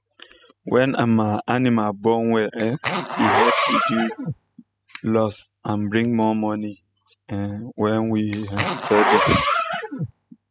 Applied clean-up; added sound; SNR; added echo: classical method spectral subtraction.